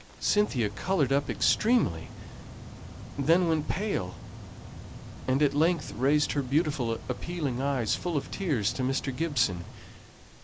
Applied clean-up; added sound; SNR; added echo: none; Mechanical fan; 13 dB; none.